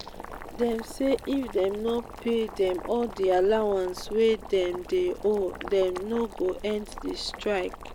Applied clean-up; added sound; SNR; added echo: none; Boiling; 14 dB; none.